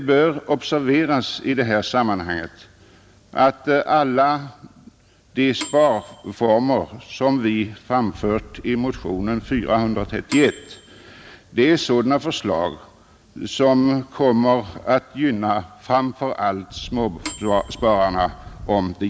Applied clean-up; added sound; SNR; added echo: none; Microwave oven / Bell + Wind; 16 dB; none.